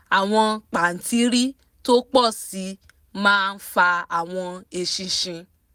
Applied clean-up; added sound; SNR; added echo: none; none; none; none.